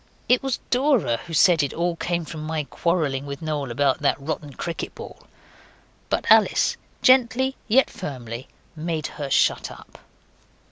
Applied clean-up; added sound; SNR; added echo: none; none; none; none.